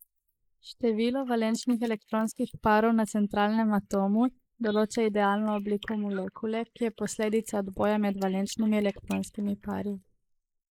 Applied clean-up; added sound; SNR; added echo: neural mask model Resemble Enhance denoiser.